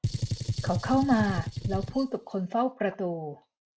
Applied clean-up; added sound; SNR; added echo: neural mask model RNNoise.